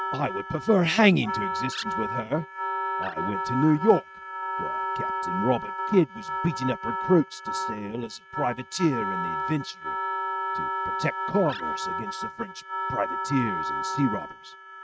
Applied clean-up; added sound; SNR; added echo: neural mask model RNNoise.